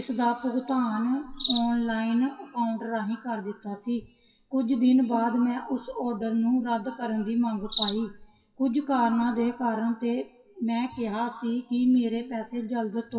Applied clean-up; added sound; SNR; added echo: classical method WPE with log-MMSE.